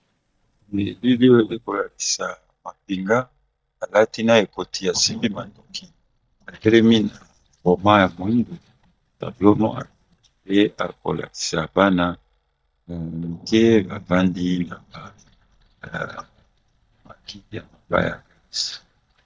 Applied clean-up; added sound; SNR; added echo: neural mask model DeepFilterNet 3.